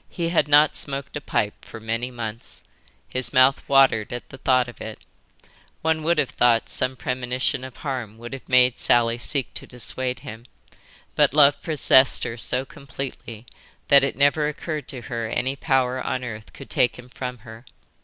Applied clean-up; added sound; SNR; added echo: none; none; none; none.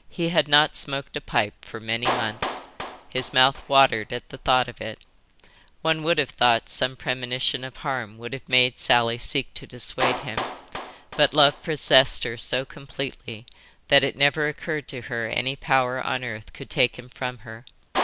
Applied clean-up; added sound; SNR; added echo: none; Clapping; 11 dB; none.